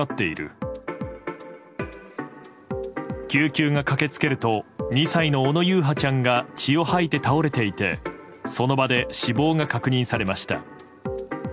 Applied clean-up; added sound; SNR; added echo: none; none; none; none.